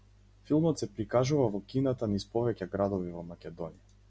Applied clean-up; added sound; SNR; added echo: none; none; none; none.